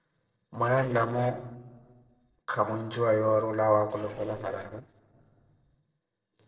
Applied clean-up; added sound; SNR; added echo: neural separator model SepFormer DNS4.